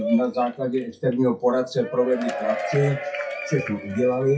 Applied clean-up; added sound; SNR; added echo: classical method WPE with log-MMSE.